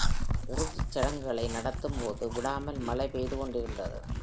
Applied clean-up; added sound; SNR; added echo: none; Computer keyboard + Chewing, mastication; -2 dB; none.